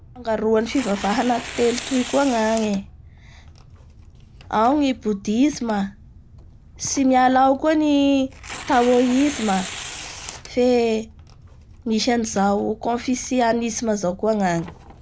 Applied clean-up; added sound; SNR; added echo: none; Tearing; 16 dB; none.